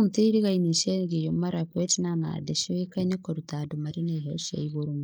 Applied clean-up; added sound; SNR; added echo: neural mask model Resemble Enhance denoiser.